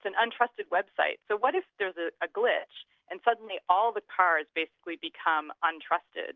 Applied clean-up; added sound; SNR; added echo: none; none; none; none.